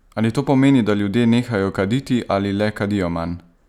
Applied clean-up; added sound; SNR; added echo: none; none; none; none.